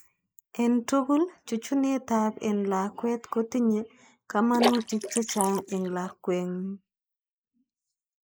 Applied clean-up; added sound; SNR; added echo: neural mask model Resemble Enhance denoiser.